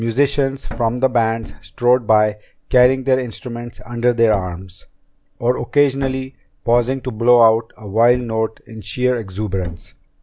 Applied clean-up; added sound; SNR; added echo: none; Thump, thud; 19 dB; none.